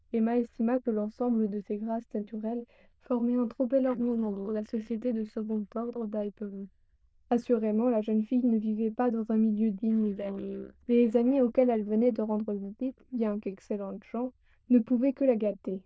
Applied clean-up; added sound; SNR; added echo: neural diffusion model UNIVERSE++.